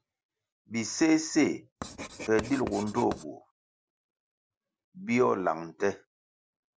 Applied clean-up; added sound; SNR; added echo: none; Writing; 12 dB; none.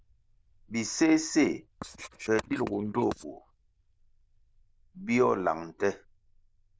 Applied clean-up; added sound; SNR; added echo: neural diffusion model UNIVERSE++.